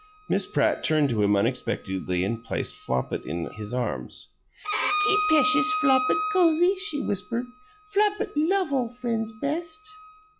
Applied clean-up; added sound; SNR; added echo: classical method log-MMSE.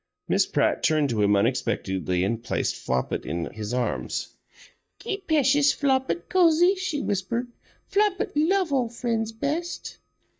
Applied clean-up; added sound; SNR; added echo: neural mask model DeepFilterNet 3.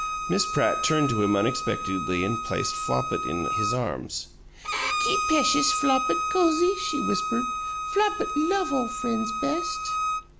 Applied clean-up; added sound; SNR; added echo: none; Bowed string instrument; 2 dB; none.